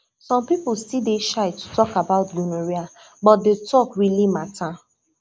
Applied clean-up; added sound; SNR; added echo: none; none; none; none.